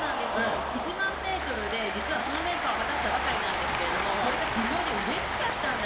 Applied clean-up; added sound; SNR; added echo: none; Cheering; -1 dB; reverberation time 0.5 s.